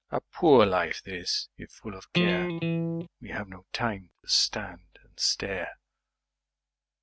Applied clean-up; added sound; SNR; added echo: neural mask model RNNoise.